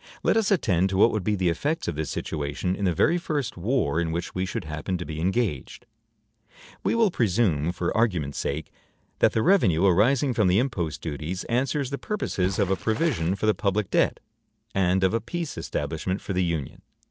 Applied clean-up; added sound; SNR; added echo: neural separator model SepFormer DNS4.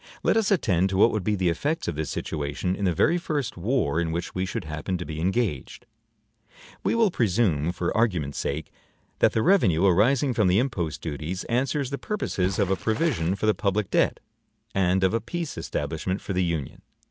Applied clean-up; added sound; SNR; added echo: none; Water / Splash, splatter; 16 dB; none.